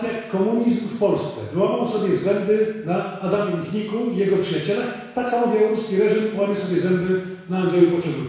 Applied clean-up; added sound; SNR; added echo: none; none; none; reverberation time 1.1 s.